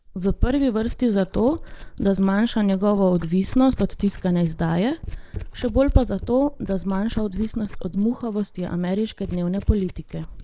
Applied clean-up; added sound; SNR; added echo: neural mask model Resemble Enhance denoiser.